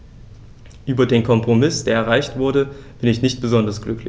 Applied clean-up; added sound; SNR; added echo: none; none; none; none.